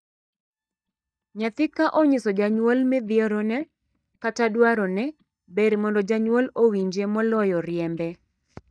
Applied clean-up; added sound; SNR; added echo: neural mask model DeepFilterNet 3.